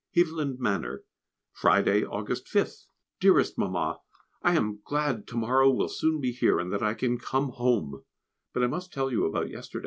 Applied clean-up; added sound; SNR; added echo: none; none; none; none.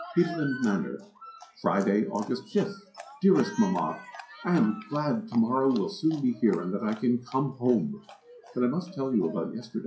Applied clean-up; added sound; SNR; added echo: classical method WPE with log-MMSE.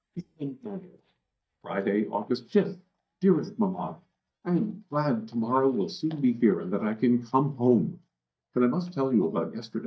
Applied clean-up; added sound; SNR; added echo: neural mask model DeepFilterNet 3.